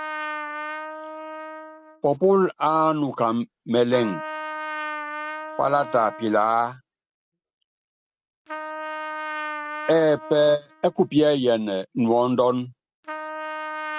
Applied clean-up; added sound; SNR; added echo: neural mask model RNNoise.